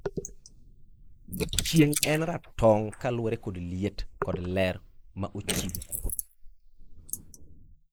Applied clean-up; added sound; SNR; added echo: neural mask model Resemble Enhance denoiser.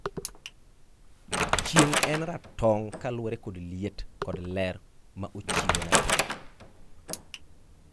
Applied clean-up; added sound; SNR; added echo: none; Wood; -2 dB; none.